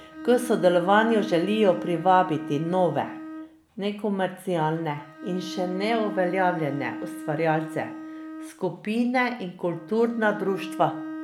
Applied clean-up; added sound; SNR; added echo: none; Bowed string instrument; 12 dB; none.